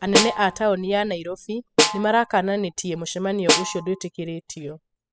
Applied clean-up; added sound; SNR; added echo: classical method spectral subtraction.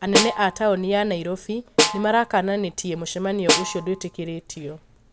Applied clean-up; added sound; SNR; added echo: none; Snare drum; 2 dB; none.